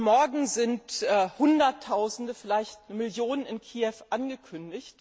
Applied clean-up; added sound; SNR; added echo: none; none; none; none.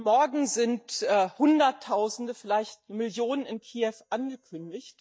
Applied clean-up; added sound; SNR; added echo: neural mask model DeepFilterNet 3.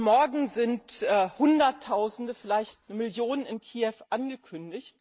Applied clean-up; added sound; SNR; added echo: neural mask model Resemble Enhance denoiser.